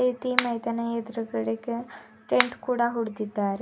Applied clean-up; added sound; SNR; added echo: none; Finger snapping; 5 dB; none.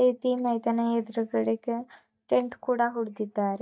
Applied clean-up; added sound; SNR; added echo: neural mask model DeepFilterNet 3.